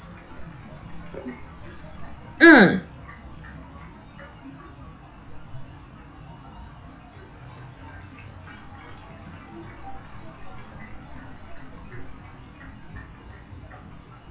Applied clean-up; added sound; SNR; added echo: classical method log-MMSE.